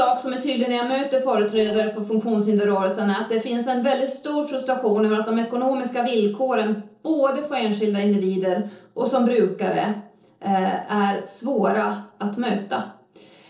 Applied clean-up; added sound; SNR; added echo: neural separator model SepFormer DNS4.